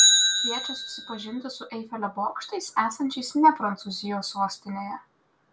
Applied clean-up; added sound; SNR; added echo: none; Bicycle; 0 dB; none.